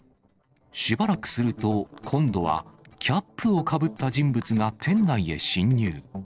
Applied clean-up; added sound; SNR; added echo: neural separator model SepFormer DNS4.